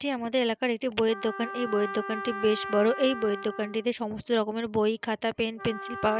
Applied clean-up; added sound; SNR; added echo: none; Trumpet; 11 dB; none.